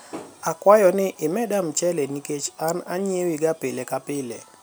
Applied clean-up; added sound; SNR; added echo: none; none; none; none.